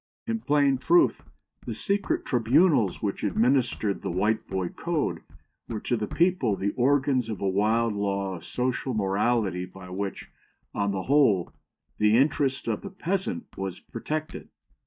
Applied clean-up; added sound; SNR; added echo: neural mask model DeepFilterNet 3.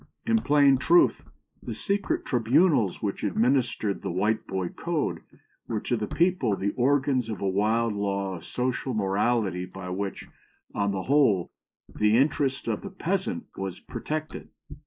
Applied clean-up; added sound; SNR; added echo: neural mask model Resemble Enhance denoiser.